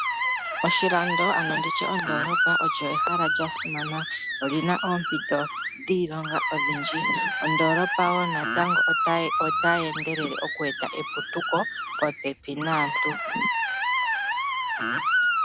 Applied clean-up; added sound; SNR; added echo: none; Screech; -2 dB; none.